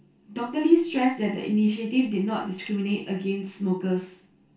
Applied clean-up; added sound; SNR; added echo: none; none; none; reverberation time 0.2 s.